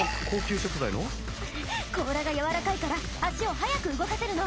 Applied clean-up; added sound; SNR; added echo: none; none; none; none.